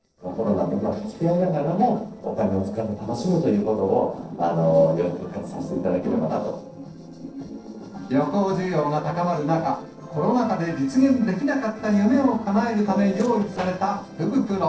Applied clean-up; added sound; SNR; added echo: neural separator model SepFormer DNS4.